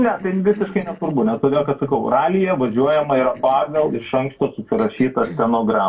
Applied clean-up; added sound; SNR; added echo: neural separator model SepFormer DNS4.